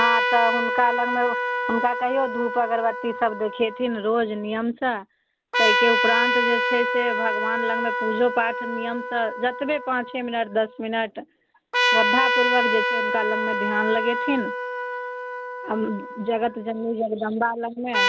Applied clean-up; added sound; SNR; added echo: none; Trumpet; 0 dB; none.